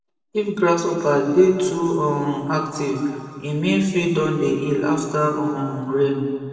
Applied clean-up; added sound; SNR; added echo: none; none; none; reverberation time 2.1 s.